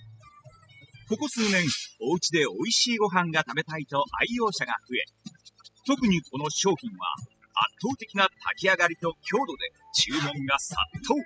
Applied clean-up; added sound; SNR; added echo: classical method spectral subtraction.